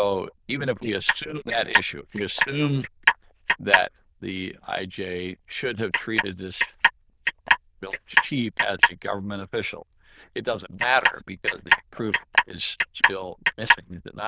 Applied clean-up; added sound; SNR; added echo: neural diffusion model UNIVERSE++.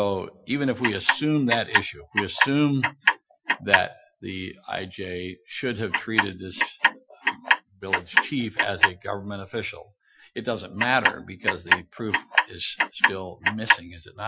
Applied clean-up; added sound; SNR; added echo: classical method Wiener filter.